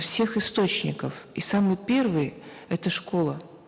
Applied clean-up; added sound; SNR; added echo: none; none; none; none.